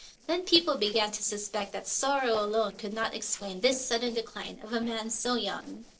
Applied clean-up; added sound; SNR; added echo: neural separator model SepFormer DNS4.